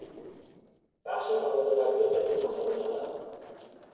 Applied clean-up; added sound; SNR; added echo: neural separator model SepFormer DNS4.